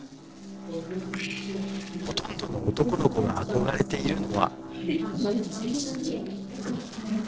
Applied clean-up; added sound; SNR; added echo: neural separator model SepFormer DNS4.